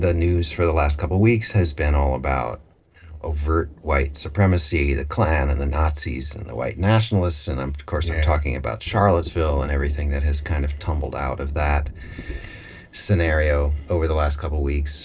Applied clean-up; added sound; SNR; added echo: neural separator model SepFormer DNS4.